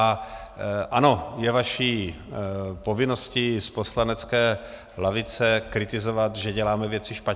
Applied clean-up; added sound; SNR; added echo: none; none; none; none.